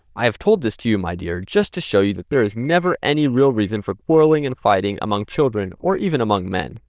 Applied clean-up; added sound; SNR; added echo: neural diffusion model UNIVERSE++.